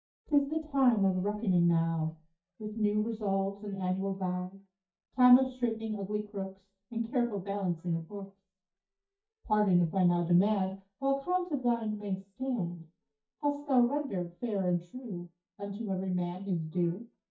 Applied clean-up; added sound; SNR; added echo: neural mask model DeepFilterNet 3.